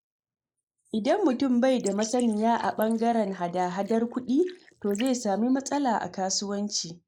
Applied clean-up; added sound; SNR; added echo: neural mask model Resemble Enhance denoiser.